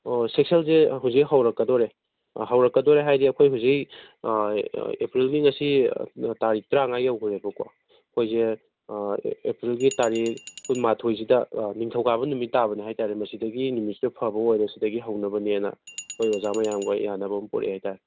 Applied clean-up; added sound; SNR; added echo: none; Glass; 16 dB; none.